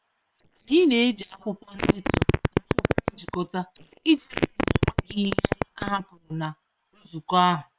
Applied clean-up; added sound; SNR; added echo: neural separator model SepFormer WHAM!.